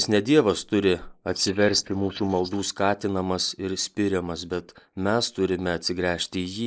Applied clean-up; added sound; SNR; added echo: neural mask model Resemble Enhance denoiser.